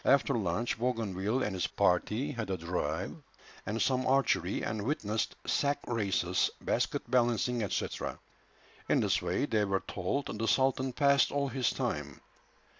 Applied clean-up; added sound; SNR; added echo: none; none; none; none.